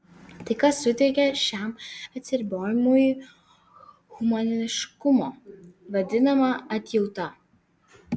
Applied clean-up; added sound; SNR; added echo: none; none; none; none.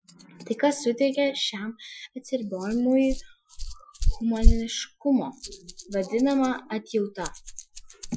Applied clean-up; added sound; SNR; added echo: classical method Wiener filter.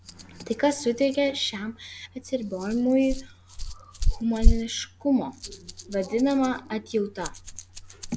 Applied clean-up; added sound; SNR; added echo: none; Rattle; 1 dB; none.